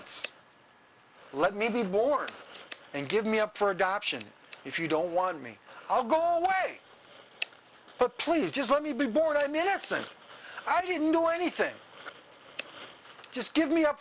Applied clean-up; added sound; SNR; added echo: none; Scissors; 12 dB; none.